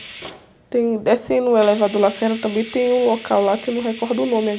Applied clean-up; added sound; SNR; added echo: none; Hiss; 12 dB; none.